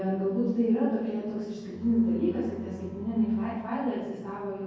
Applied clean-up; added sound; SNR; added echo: none; Bowed string instrument; 18 dB; reverberation time 1.3 s.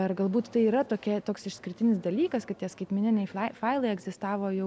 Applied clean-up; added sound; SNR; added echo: none; none; none; none.